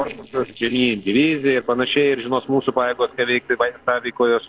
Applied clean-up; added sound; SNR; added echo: neural separator model SepFormer DNS4.